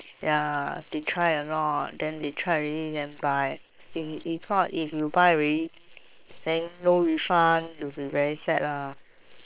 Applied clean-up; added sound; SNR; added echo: neural separator model SepFormer WHAM!.